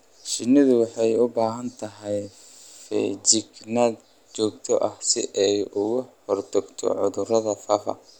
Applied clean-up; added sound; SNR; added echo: none; none; none; none.